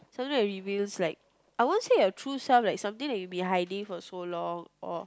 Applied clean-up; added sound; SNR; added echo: none; none; none; none.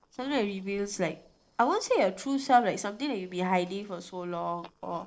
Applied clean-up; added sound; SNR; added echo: neural separator model SepFormer DNS4.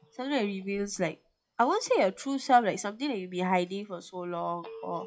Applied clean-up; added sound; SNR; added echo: classical method WPE with log-MMSE.